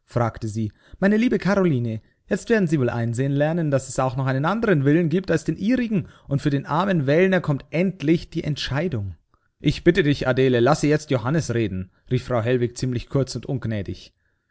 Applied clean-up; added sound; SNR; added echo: none; none; none; none.